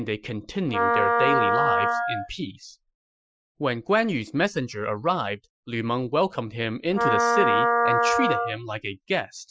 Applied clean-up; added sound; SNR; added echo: classical method Wiener filter.